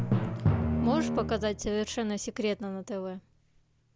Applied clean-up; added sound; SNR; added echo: none; Drum; -1 dB; none.